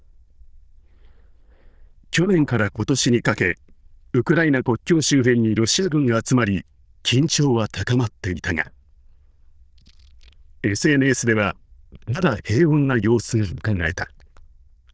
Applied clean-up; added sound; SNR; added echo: neural diffusion model UNIVERSE++.